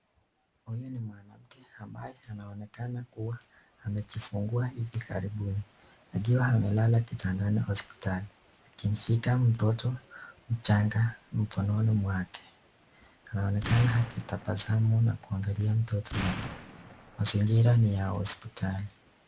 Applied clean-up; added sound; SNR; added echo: none; Explosion; 10 dB; none.